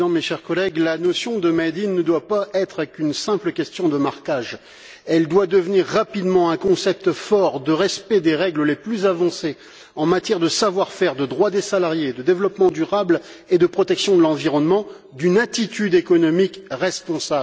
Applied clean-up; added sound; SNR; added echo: none; none; none; none.